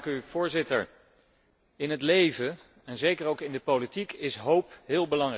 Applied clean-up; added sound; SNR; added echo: none; none; none; none.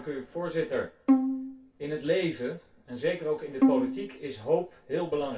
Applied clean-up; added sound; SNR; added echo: none; Bowed string instrument; -2 dB; reverberation time 0.2 s.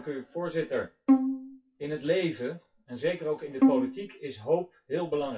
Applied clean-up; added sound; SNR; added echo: classical method WPE with log-MMSE.